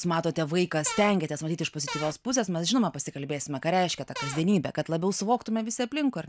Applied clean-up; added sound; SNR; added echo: none; Cupboard open or close / Door; 9 dB; none.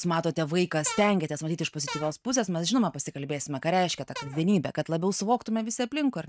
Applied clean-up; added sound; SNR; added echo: neural mask model RNNoise.